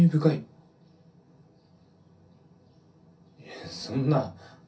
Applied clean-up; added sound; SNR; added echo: none; none; none; reverberation time 0.3 s.